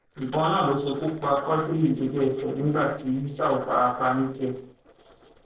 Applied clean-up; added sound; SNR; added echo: neural separator model SepFormer DNS4.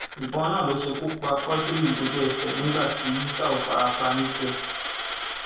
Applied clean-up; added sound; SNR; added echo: none; Coin (dropping); 3 dB; reverberation time 0.7 s.